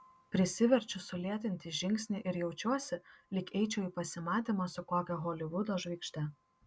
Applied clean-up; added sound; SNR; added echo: none; none; none; none.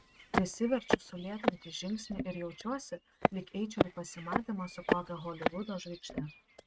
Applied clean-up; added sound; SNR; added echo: neural mask model RNNoise.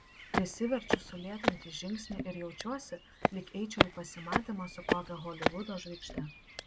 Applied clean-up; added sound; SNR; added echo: none; Walk, footsteps; -4 dB; none.